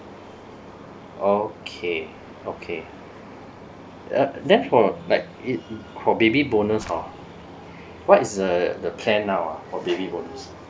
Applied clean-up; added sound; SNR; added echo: none; none; none; none.